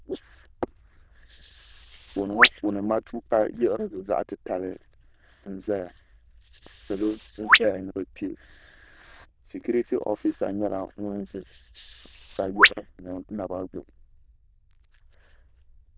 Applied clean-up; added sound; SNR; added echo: neural diffusion model UNIVERSE++.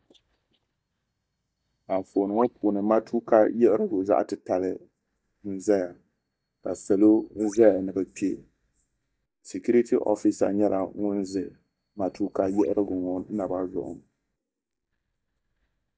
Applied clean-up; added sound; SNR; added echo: neural mask model DeepFilterNet 3.